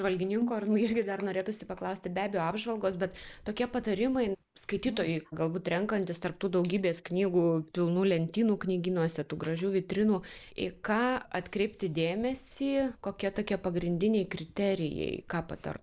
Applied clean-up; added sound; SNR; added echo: neural mask model Resemble Enhance denoiser.